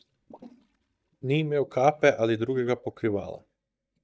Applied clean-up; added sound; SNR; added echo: neural mask model DeepFilterNet 3.